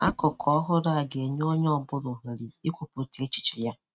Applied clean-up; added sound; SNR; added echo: neural mask model RNNoise.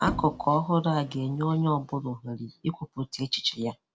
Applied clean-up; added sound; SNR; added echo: none; Bowed string instrument; 11 dB; none.